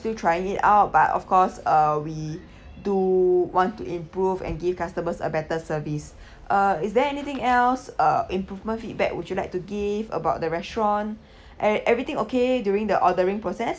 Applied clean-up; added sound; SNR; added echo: none; none; none; none.